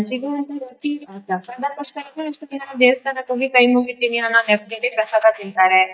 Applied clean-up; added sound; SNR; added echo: neural mask model DeepFilterNet 3.